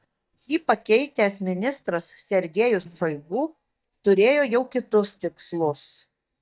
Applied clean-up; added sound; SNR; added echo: neural mask model DeepFilterNet 3.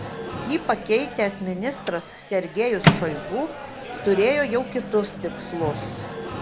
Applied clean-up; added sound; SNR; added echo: none; Microwave oven; 4 dB; none.